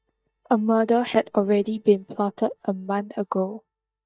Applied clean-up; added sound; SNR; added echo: neural mask model DeepFilterNet 3.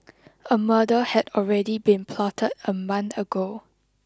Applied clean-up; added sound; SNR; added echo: none; none; none; none.